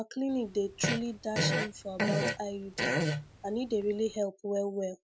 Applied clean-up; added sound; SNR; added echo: none; Fart; 0 dB; none.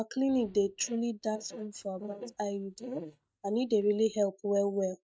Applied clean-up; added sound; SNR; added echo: neural mask model DeepFilterNet 3.